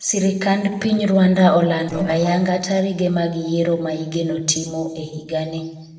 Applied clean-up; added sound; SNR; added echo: neural separator model SepFormer DNS4.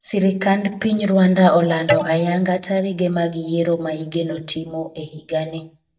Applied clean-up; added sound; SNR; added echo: neural mask model DeepFilterNet 3.